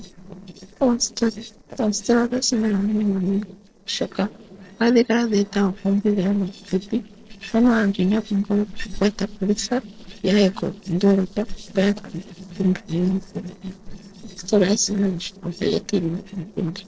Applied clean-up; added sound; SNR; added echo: neural separator model SepFormer DNS4.